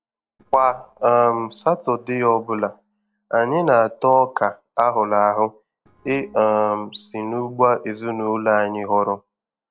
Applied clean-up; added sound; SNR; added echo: neural separator model SepFormer DNS4.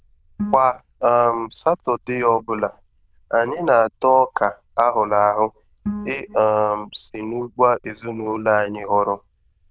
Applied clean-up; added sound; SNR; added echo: neural diffusion model UNIVERSE++.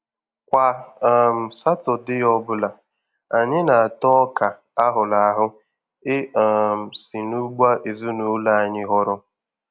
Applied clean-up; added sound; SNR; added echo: none; none; none; none.